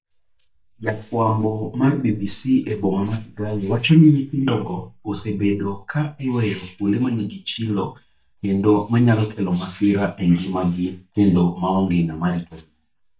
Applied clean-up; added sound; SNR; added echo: neural mask model DeepFilterNet 3.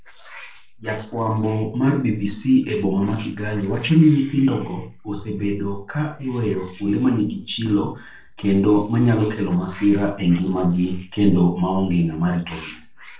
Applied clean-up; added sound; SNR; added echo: neural separator model SepFormer DNS4.